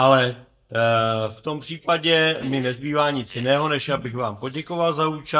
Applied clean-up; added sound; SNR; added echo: neural mask model DeepFilterNet 3.